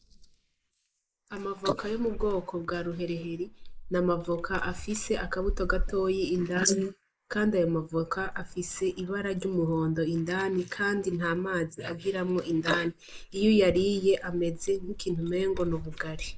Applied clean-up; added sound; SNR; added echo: neural mask model Resemble Enhance denoiser.